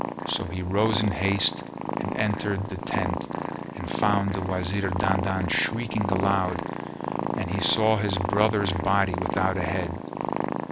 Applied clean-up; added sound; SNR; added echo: none; Purr; 3 dB; none.